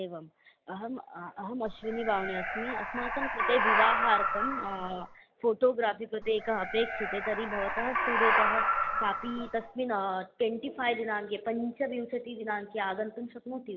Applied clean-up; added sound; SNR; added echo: none; Animal; -2 dB; none.